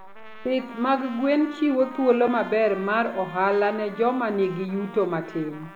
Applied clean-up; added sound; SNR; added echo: none; Trumpet; 18 dB; none.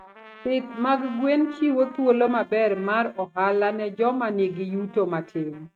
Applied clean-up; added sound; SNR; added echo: neural mask model RNNoise.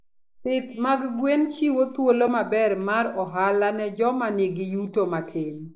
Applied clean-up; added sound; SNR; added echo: neural mask model Resemble Enhance denoiser.